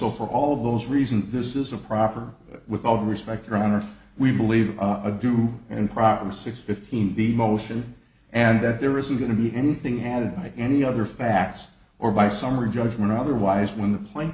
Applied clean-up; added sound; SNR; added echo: none; none; none; none.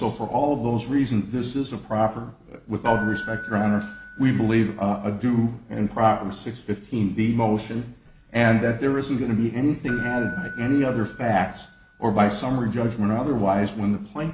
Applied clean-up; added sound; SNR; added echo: none; Keyboard (musical); 17 dB; none.